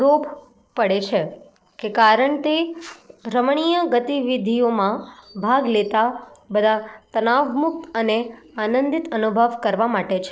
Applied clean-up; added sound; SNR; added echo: neural separator model SepFormer DNS4.